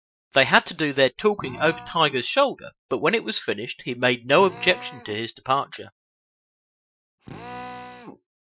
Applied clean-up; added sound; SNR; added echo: classical method Wiener filter.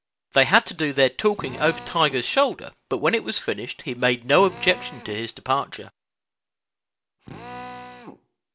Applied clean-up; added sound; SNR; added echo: none; Drill; 19 dB; none.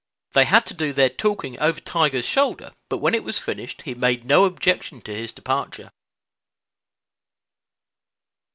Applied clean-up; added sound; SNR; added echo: none; none; none; none.